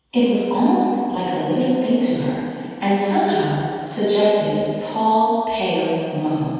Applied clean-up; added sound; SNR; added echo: none; none; none; reverberation time 2.1 s.